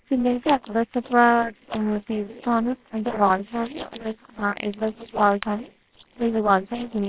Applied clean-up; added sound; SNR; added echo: neural separator model SepFormer WHAMR!.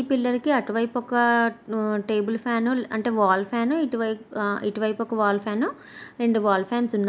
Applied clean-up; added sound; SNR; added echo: none; none; none; none.